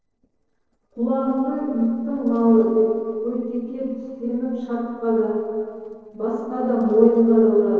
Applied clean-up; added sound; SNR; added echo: neural separator model SepFormer DNS4.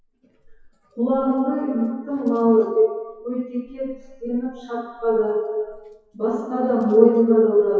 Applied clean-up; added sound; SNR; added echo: classical method WPE with log-MMSE.